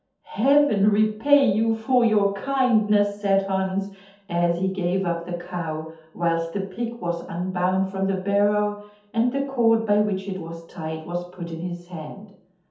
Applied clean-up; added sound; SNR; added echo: none; none; none; reverberation time 0.6 s.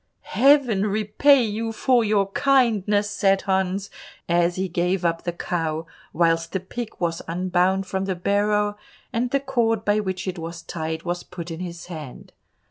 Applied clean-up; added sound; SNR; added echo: none; none; none; none.